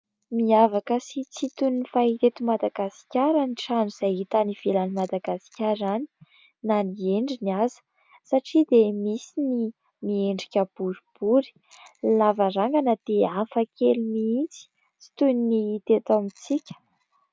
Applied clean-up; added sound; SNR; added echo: none; none; none; none.